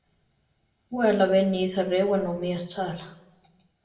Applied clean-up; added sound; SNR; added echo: none; none; none; reverberation time 0.6 s.